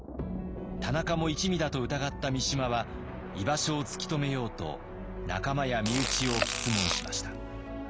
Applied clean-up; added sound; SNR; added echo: none; Fart; 3 dB; none.